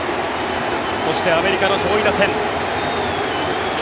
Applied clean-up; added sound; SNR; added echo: none; Bell + Harmonica; 18 dB; none.